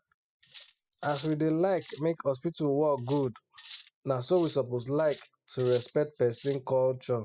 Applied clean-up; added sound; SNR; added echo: classical method spectral subtraction.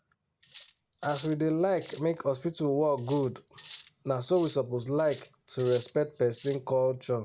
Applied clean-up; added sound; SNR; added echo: none; Cutlery, silverware; 16 dB; none.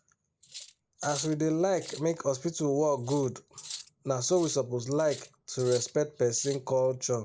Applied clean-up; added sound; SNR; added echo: neural mask model Resemble Enhance denoiser.